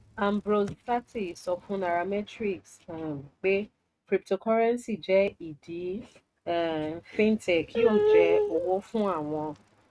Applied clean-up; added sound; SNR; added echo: neural mask model RNNoise.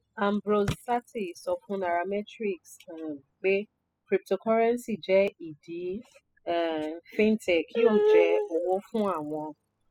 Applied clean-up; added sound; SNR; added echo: classical method spectral subtraction.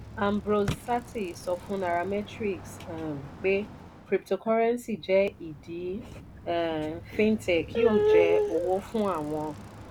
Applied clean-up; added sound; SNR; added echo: none; Bicycle; 17 dB; none.